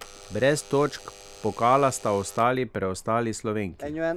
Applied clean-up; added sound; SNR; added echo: none; Alarm / Door; 12 dB; none.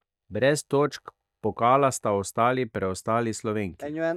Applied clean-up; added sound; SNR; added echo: neural mask model DeepFilterNet 3.